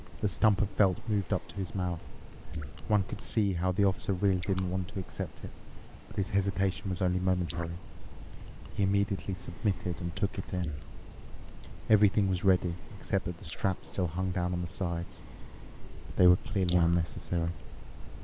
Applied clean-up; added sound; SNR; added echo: neural mask model Resemble Enhance denoiser.